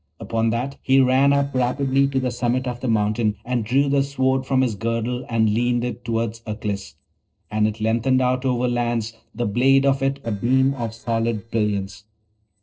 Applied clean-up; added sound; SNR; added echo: neural separator model SepFormer DNS4.